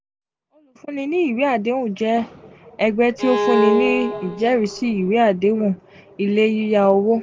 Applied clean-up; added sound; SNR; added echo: none; Bowed string instrument; 3 dB; none.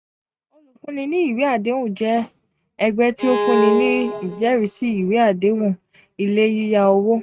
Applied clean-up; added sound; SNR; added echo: neural mask model RNNoise.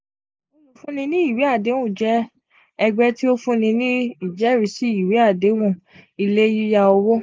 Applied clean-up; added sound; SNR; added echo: neural mask model Resemble Enhance denoiser.